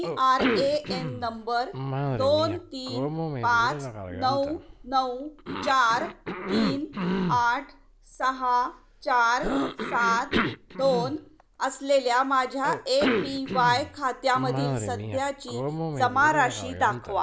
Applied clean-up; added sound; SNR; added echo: none; Cough; 5 dB; none.